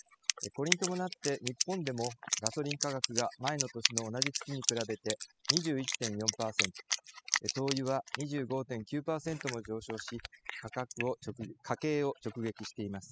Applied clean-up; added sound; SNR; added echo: classical method spectral subtraction.